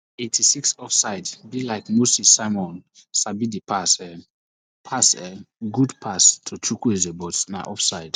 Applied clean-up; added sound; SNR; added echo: none; none; none; none.